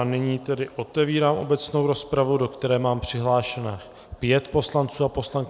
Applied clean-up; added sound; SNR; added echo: none; none; none; none.